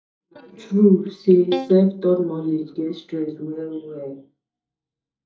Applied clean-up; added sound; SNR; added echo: neural mask model DeepFilterNet 3.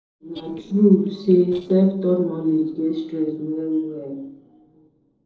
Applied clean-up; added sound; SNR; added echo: neural separator model SepFormer DNS4.